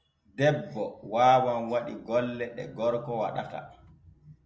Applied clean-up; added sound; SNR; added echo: none; none; none; none.